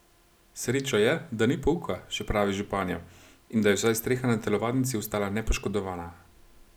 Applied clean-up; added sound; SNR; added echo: none; none; none; none.